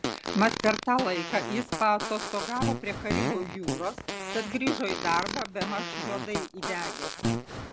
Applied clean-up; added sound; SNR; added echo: none; Fart; 3 dB; none.